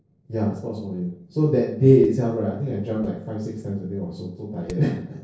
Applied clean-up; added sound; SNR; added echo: neural separator model SepFormer DNS4.